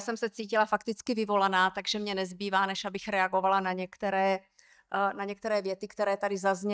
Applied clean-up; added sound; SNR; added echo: neural mask model DeepFilterNet 3.